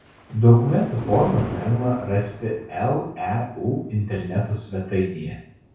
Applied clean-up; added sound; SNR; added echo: none; Thunder; 14 dB; reverberation time 0.6 s.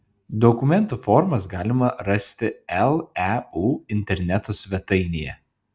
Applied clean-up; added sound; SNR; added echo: none; none; none; none.